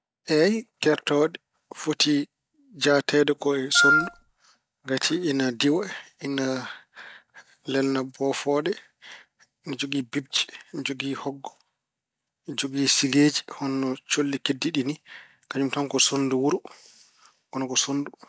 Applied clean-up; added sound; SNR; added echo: none; Wind instrument, woodwind instrument; -5 dB; none.